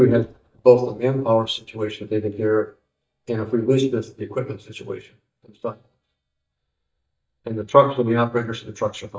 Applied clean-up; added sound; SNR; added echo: neural mask model DeepFilterNet 3.